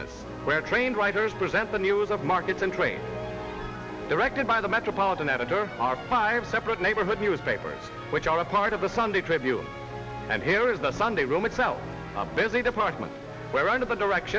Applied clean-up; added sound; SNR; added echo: none; none; none; none.